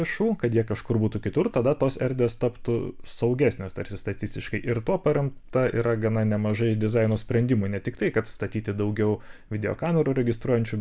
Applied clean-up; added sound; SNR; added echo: none; none; none; none.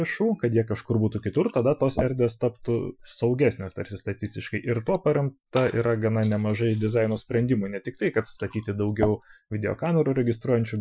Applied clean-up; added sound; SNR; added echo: classical method Wiener filter.